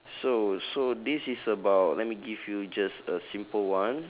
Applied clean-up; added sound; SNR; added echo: none; none; none; none.